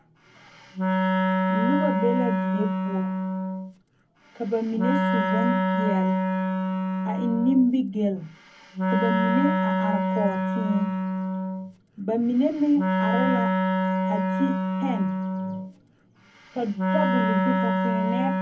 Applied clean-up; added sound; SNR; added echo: none; Wind instrument, woodwind instrument; -3 dB; reverberation time 0.3 s.